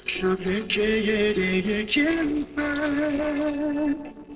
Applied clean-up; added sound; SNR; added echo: neural separator model SepFormer DNS4.